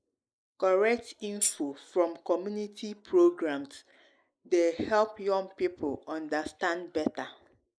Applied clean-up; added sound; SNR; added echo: neural mask model Resemble Enhance denoiser.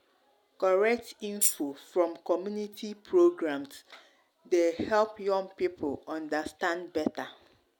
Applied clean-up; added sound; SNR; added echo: none; Tambourine; 1 dB; none.